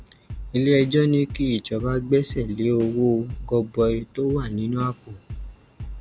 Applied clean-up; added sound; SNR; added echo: none; Drum / Drum kit; 15 dB; none.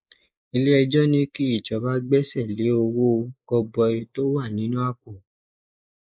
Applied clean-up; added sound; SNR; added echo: neural mask model Resemble Enhance denoiser.